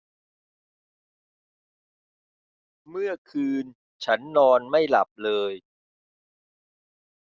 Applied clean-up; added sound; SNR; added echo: none; none; none; none.